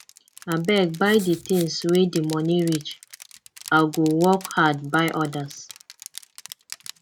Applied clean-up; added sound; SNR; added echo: none; Crushing + Writing; 19 dB; none.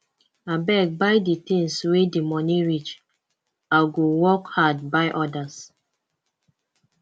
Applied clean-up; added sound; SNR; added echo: none; none; none; none.